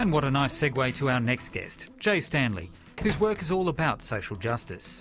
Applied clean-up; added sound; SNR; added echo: none; Slam; 14 dB; none.